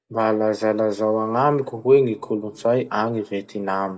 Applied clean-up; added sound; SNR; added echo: none; none; none; reverberation time 1.0 s.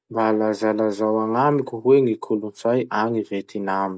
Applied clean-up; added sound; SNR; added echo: none; none; none; none.